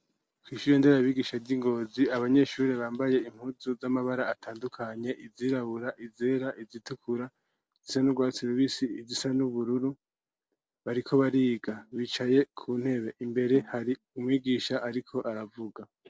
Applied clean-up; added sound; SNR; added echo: neural separator model SepFormer DNS4.